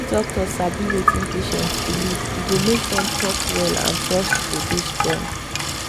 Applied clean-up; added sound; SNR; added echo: none; Sink (filling or washing) / Water tap, faucet; -1 dB; none.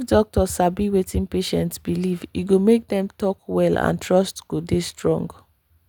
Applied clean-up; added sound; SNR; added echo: none; none; none; none.